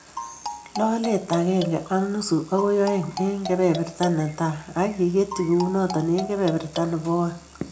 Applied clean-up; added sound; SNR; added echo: none; Marimba, xylophone; 12 dB; reverberation time 0.3 s.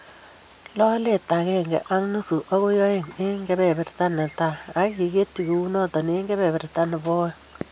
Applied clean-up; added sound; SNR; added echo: none; none; none; none.